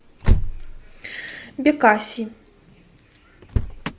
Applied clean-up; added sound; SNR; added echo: none; Motor vehicle (road); 0 dB; none.